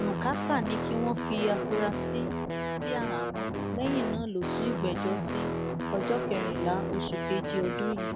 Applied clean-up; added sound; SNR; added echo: none; Guitar; 0 dB; none.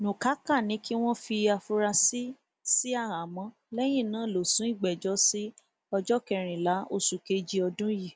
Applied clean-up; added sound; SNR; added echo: none; none; none; none.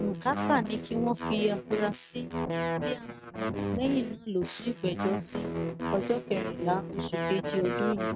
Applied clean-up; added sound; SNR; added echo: neural mask model RNNoise.